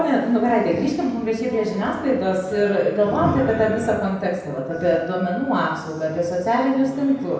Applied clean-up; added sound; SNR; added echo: none; Telephone; 17 dB; reverberation time 0.8 s.